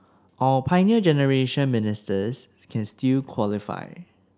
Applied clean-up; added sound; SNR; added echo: none; none; none; none.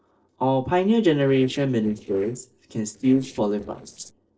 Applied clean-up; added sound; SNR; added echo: neural separator model SepFormer DNS4.